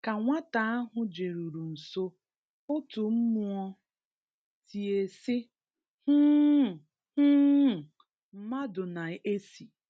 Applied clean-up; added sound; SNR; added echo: none; none; none; none.